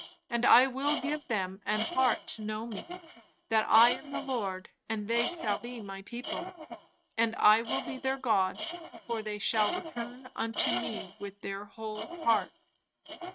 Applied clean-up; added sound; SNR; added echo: neural mask model RNNoise.